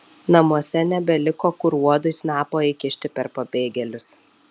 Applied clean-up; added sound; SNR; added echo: none; none; none; none.